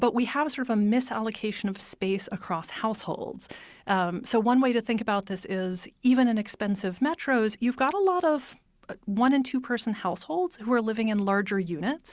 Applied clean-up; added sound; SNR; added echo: none; none; none; none.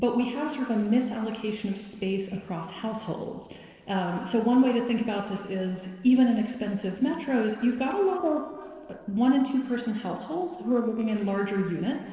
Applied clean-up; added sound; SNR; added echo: neural separator model SepFormer DNS4.